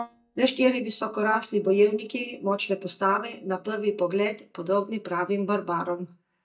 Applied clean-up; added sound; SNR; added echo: neural mask model DeepFilterNet 3.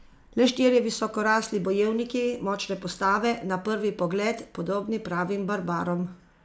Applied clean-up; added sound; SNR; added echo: none; none; none; none.